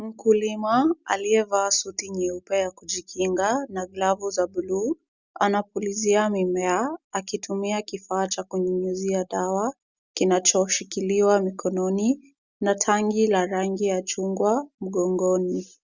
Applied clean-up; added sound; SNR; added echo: none; none; none; none.